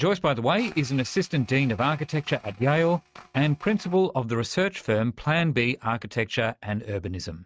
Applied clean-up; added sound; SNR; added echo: neural mask model RNNoise.